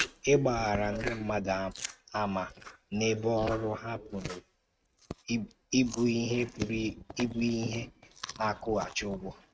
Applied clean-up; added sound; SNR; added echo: neural mask model RNNoise.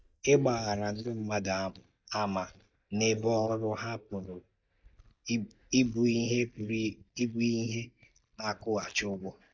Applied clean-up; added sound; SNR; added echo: neural mask model DeepFilterNet 3.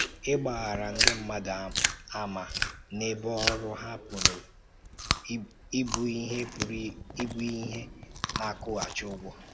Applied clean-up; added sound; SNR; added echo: none; Chewing, mastication; -1 dB; none.